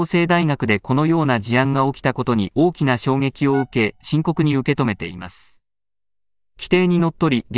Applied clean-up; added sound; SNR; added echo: neural mask model DeepFilterNet 3.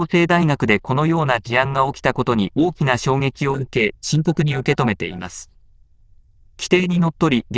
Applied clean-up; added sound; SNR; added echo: neural diffusion model UNIVERSE++.